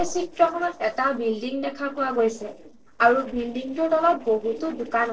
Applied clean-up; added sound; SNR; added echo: neural separator model SepFormer DNS4.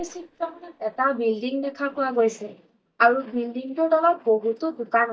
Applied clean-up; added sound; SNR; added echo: neural mask model DeepFilterNet 3.